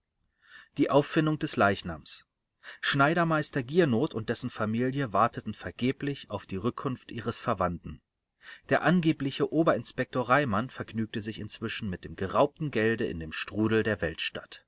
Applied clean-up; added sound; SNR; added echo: none; none; none; none.